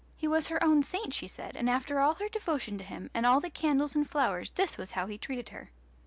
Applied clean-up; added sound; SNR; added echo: none; none; none; none.